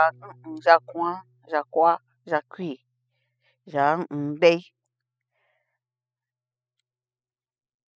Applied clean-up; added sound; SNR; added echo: classical method spectral subtraction.